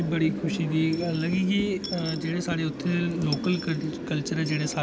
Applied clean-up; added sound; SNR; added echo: none; Coin (dropping) / Dishes, pots, and pans; 18 dB; none.